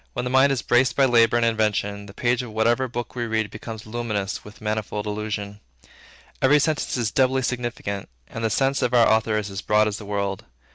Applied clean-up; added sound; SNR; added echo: none; none; none; none.